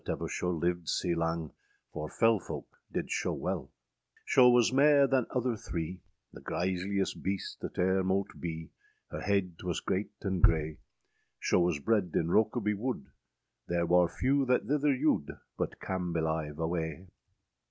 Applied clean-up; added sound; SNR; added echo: none; Bass drum; 2 dB; none.